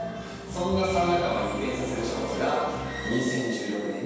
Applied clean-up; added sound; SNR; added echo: none; Bowed string instrument; 18 dB; reverberation time 1.2 s.